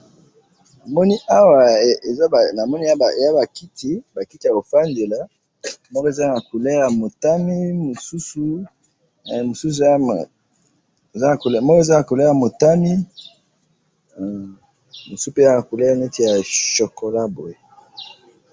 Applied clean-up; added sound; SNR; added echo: none; none; none; none.